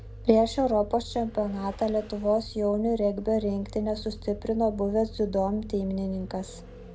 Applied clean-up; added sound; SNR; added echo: none; Vehicle; 15 dB; none.